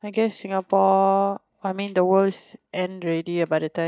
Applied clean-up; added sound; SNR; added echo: neural mask model DeepFilterNet 3.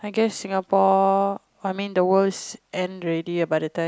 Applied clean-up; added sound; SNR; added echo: none; none; none; none.